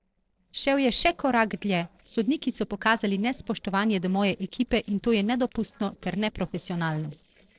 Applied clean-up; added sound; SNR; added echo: neural separator model SepFormer DNS4.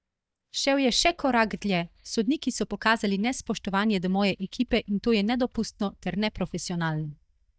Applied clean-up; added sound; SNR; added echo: neural mask model DeepFilterNet 3.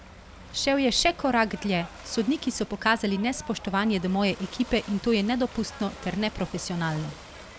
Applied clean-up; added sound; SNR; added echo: none; Ocean / Boat, Water vehicle; 17 dB; none.